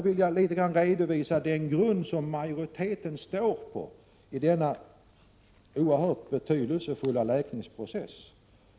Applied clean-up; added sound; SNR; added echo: none; none; none; none.